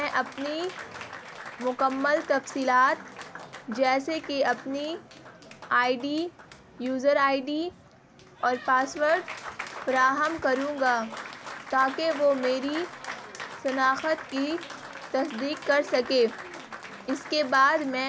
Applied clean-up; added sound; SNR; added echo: none; Applause; 14 dB; none.